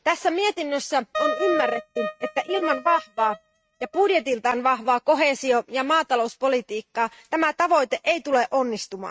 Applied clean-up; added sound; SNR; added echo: neural mask model RNNoise.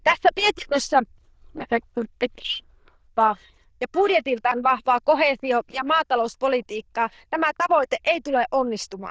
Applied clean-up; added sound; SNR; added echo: neural diffusion model UNIVERSE++.